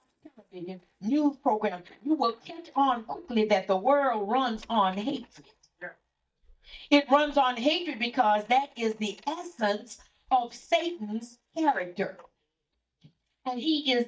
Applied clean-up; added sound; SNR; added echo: neural mask model DeepFilterNet 3.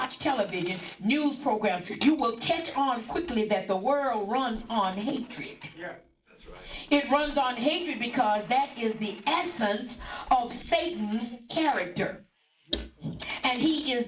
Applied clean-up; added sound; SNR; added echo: neural mask model Resemble Enhance denoiser.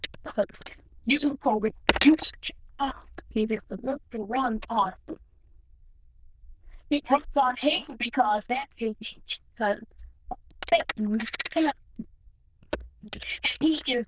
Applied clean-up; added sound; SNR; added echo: neural diffusion model UNIVERSE++.